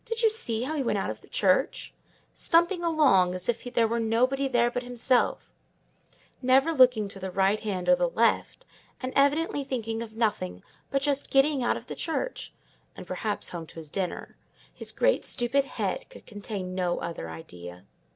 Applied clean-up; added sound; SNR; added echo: none; none; none; none.